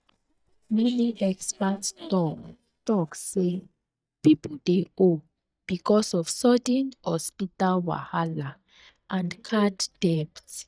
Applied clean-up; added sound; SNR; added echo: neural mask model DeepFilterNet 3.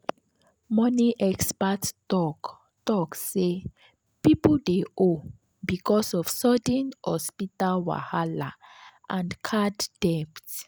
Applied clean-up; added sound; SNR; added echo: none; none; none; none.